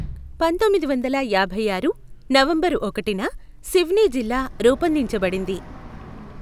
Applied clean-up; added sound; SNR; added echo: none; Sliding door; 16 dB; none.